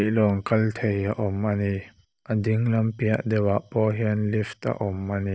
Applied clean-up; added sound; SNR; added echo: none; none; none; none.